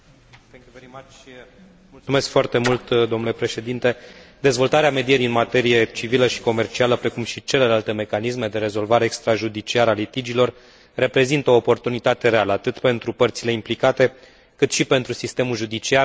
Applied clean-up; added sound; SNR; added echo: none; Splash, splatter; 14 dB; none.